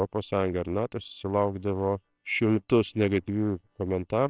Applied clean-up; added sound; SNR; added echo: neural separator model SepFormer WHAMR!.